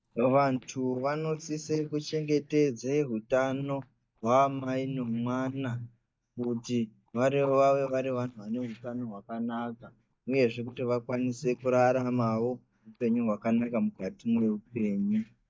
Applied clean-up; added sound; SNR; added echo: neural mask model DeepFilterNet 3.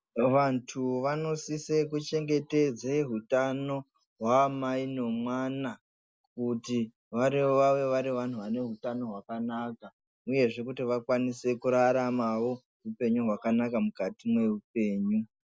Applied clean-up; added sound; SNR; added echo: none; none; none; none.